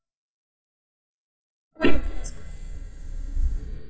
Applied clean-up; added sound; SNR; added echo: neural mask model DeepFilterNet 3.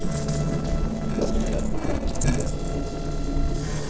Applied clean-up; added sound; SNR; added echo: neural separator model SepFormer DNS4.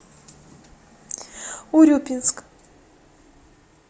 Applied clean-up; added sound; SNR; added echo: none; none; none; none.